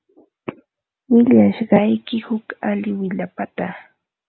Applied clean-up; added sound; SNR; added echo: none; none; none; none.